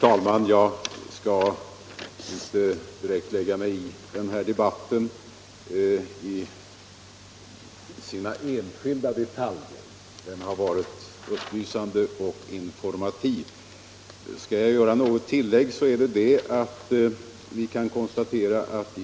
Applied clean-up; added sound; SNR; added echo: none; none; none; none.